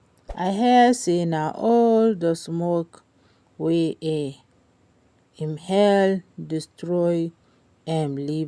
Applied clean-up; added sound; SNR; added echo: none; Whoosh, swoosh, swish; 17 dB; none.